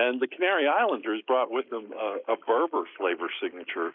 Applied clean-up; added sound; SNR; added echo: neural mask model Resemble Enhance denoiser.